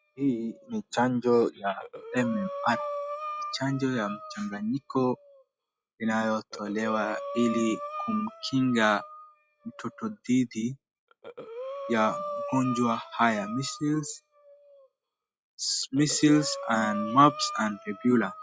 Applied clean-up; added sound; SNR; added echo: classical method log-MMSE.